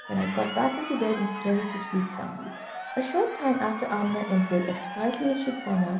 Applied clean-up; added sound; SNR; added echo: none; Crowd; 10 dB; reverberation time 0.8 s.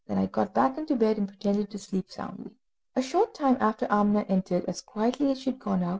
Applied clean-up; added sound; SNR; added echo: none; none; none; none.